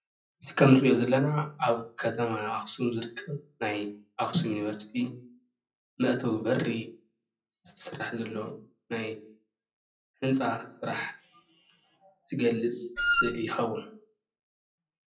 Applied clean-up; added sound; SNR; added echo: classical method WPE with log-MMSE.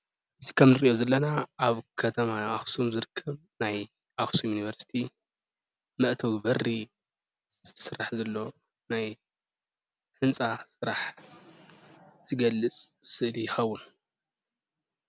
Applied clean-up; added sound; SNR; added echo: none; none; none; none.